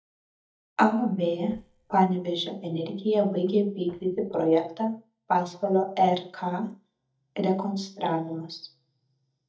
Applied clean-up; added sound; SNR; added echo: neural mask model DeepFilterNet 3.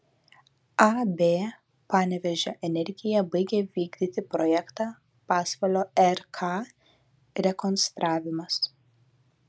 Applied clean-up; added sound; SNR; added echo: none; none; none; none.